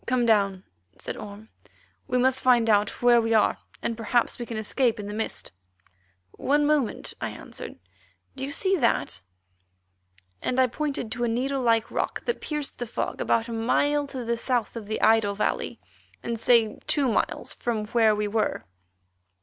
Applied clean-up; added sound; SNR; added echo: none; none; none; none.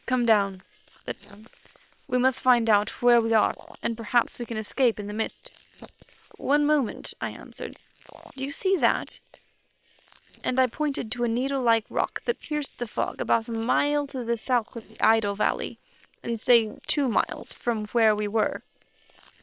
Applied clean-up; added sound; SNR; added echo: neural separator model SepFormer WHAM!.